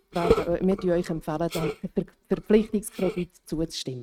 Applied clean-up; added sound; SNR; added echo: neural mask model RNNoise.